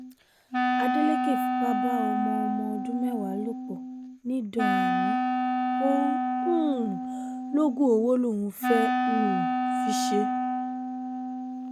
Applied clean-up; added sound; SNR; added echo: none; Wind instrument, woodwind instrument; -2 dB; none.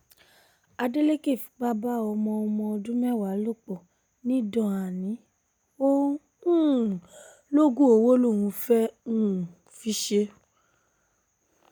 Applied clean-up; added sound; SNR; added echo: none; none; none; none.